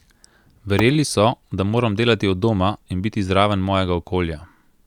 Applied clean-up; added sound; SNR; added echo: none; Tap / Hammer; 10 dB; none.